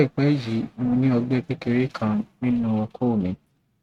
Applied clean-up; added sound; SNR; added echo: neural mask model RNNoise.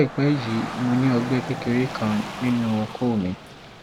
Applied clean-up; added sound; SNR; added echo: none; Rain / Dog; 10 dB; none.